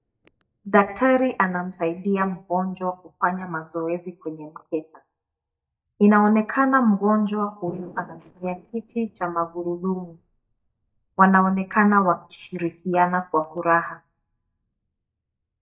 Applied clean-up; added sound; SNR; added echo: neural mask model DeepFilterNet 3.